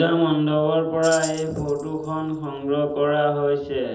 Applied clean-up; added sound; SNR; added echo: none; Tambourine; 17 dB; reverberation time 1.2 s.